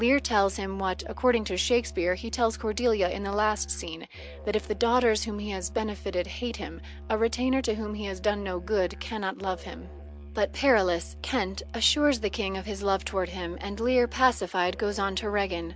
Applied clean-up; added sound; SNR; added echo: none; Musical instrument; 14 dB; none.